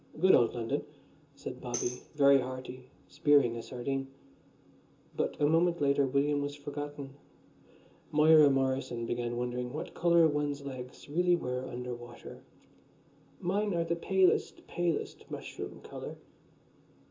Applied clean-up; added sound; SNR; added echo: none; Tambourine; 14 dB; reverberation time 0.2 s.